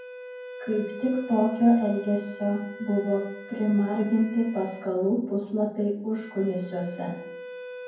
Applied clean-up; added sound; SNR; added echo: none; Wind instrument, woodwind instrument; 15 dB; reverberation time 0.9 s.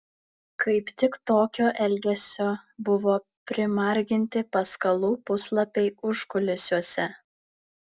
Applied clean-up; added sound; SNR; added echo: none; none; none; none.